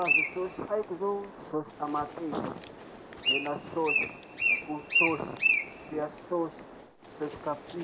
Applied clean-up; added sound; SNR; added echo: none; Bird; -2 dB; none.